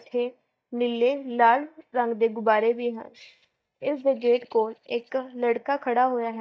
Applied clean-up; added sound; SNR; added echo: neural mask model DeepFilterNet 3.